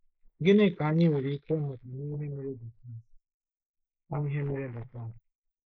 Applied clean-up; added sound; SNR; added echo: neural mask model Resemble Enhance denoiser.